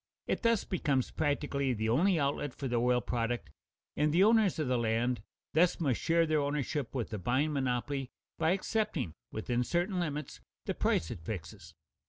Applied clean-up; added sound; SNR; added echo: none; none; none; none.